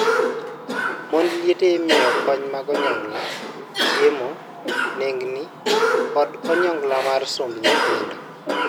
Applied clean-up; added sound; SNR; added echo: none; Cough; 0 dB; none.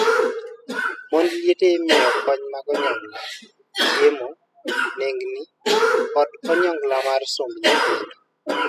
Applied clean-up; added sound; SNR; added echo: classical method spectral subtraction.